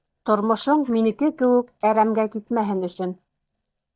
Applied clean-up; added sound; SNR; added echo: neural mask model DeepFilterNet 3.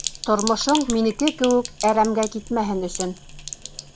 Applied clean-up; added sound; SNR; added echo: none; Sink (filling or washing); 10 dB; none.